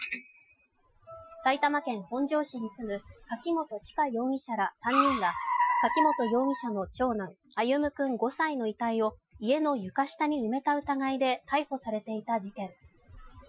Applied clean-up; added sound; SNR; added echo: classical method Wiener filter.